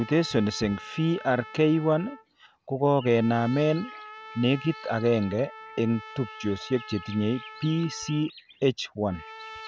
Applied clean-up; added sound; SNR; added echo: none; Trumpet; 17 dB; none.